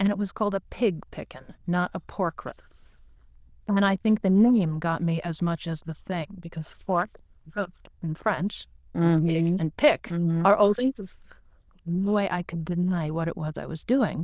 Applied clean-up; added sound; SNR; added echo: neural diffusion model UNIVERSE++.